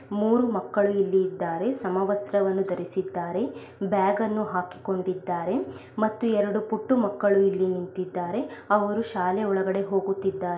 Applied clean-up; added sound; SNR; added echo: none; none; none; none.